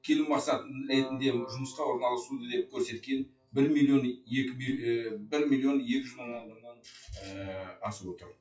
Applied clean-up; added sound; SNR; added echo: classical method WPE with log-MMSE.